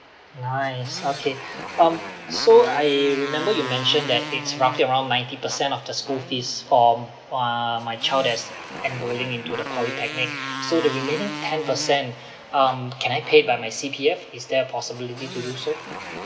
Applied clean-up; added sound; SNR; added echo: none; Motorcycle; 12 dB; none.